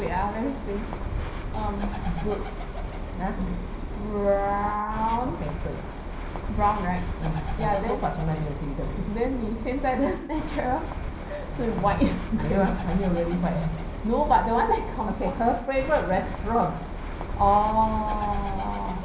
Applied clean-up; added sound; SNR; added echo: none; Bird; 4 dB; reverberation time 0.6 s.